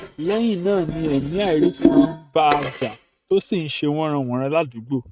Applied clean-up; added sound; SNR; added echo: neural mask model RNNoise.